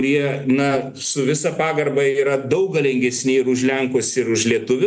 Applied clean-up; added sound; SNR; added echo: none; none; none; none.